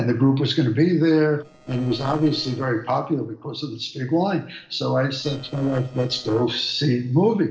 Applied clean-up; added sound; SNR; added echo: neural separator model SepFormer DNS4.